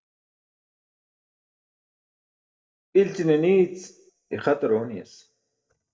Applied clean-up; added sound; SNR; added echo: neural mask model DeepFilterNet 3.